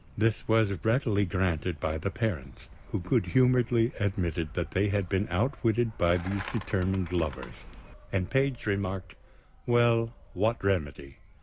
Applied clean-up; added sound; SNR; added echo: none; Skateboard + Insect; 18 dB; none.